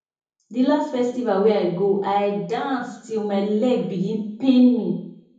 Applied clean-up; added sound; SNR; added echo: none; none; none; reverberation time 0.7 s.